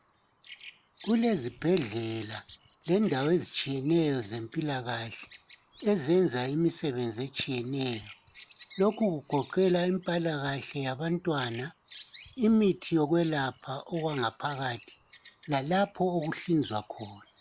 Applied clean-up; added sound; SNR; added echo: none; Bird vocalization, bird call, bird song; 19 dB; none.